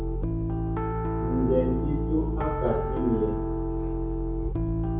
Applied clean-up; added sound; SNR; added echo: none; Piano; -4 dB; reverberation time 0.6 s.